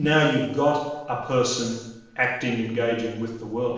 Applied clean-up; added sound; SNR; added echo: neural separator model SepFormer DNS4.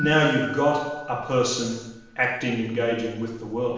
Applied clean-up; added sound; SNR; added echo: none; Keyboard (musical); 14 dB; reverberation time 0.9 s.